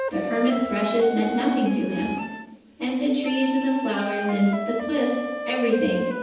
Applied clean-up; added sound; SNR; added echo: none; Wind instrument, woodwind instrument; 7 dB; reverberation time 1.1 s.